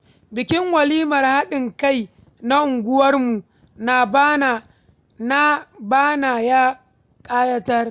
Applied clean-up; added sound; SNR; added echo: none; none; none; none.